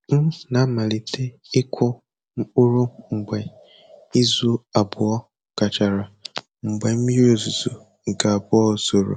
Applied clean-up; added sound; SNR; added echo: none; none; none; none.